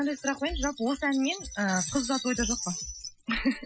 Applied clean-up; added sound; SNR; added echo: classical method Wiener filter.